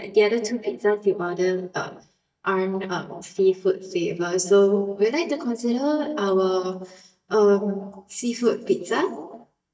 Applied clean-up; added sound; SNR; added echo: neural mask model DeepFilterNet 3.